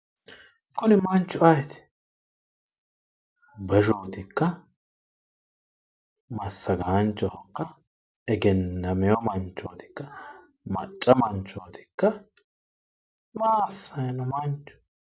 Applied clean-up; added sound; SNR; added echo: none; none; none; none.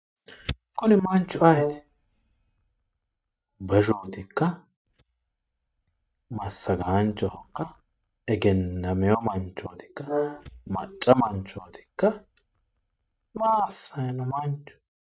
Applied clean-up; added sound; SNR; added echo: neural mask model RNNoise.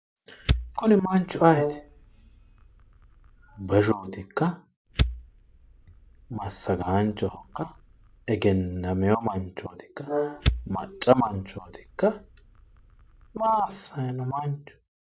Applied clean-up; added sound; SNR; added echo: none; Brass instrument + Fire; 6 dB; none.